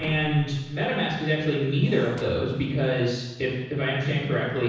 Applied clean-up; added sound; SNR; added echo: neural separator model SepFormer DNS4.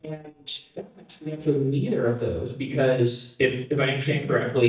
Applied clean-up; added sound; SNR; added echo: neural mask model DeepFilterNet 3.